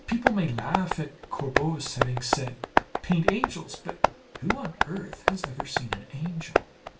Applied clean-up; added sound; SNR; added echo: none; Tap; -2 dB; reverberation time 0.3 s.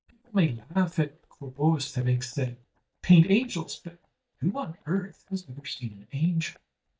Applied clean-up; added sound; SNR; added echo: neural mask model DeepFilterNet 3.